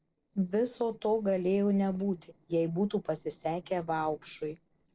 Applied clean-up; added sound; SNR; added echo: neural separator model SepFormer DNS4.